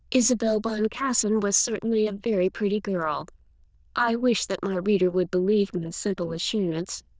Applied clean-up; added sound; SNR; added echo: neural diffusion model UNIVERSE++.